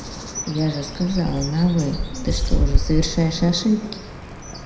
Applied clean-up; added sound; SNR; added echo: none; Bird; 1 dB; reverberation time 0.9 s.